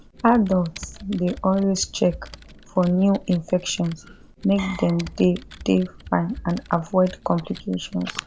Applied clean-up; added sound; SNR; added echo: none; Computer keyboard; 19 dB; none.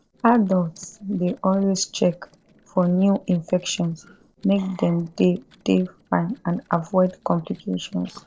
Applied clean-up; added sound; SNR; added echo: neural separator model SepFormer DNS4.